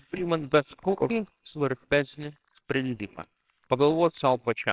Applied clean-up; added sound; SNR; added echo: neural separator model SepFormer WHAMR!.